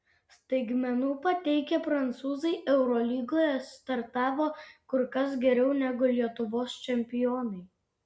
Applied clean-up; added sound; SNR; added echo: none; none; none; none.